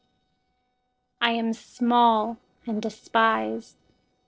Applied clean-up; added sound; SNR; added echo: neural separator model SepFormer DNS4.